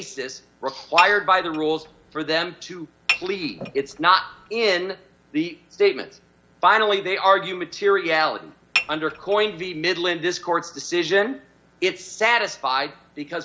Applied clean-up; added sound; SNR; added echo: none; Dishes, pots, and pans / Chink, clink; 7 dB; none.